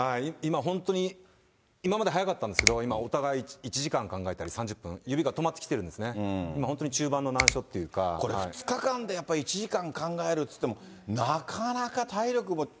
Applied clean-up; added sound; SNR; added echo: none; Finger snapping; 2 dB; none.